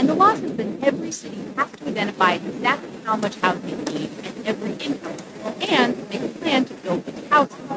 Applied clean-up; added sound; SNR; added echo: neural mask model RNNoise.